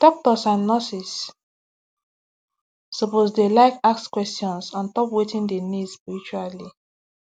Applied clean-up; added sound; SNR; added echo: none; none; none; none.